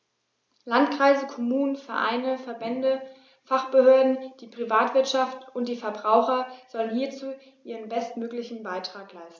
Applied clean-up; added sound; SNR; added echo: none; none; none; none.